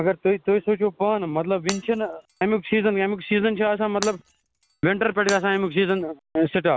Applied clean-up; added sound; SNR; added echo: none; Shatter; 16 dB; none.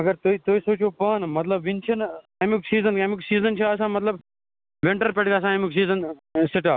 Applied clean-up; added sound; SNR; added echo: none; none; none; none.